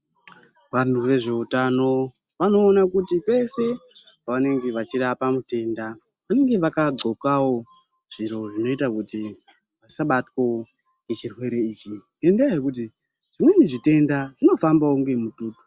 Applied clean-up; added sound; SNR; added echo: none; none; none; none.